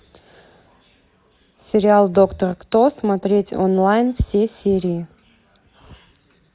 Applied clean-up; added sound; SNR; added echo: none; none; none; none.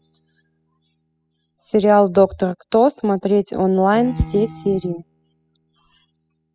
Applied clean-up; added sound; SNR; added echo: classical method spectral subtraction.